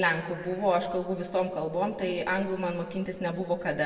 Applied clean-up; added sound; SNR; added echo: none; none; none; reverberation time 1.4 s.